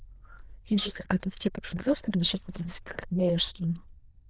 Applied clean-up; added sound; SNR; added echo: neural diffusion model UNIVERSE++.